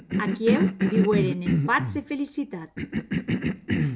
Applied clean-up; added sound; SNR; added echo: none; Cough; -3 dB; none.